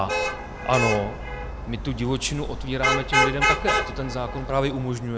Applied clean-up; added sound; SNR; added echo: none; Traffic noise, roadway noise / Vehicle horn, car horn, honking; -1 dB; none.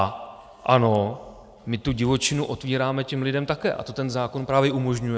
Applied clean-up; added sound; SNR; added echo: none; none; none; none.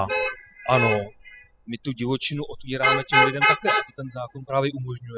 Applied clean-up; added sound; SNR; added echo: classical method spectral subtraction.